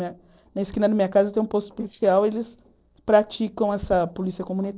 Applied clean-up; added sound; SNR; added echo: neural separator model SepFormer DNS4.